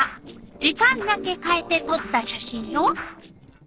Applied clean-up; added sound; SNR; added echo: neural separator model SepFormer DNS4.